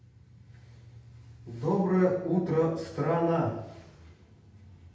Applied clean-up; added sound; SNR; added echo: none; none; none; reverberation time 0.8 s.